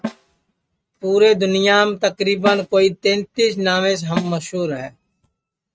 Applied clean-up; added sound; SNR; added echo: neural mask model RNNoise.